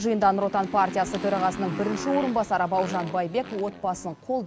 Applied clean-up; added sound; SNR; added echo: none; Motorcycle; 11 dB; none.